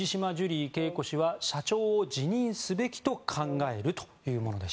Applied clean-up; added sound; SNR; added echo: none; Brass instrument; 17 dB; none.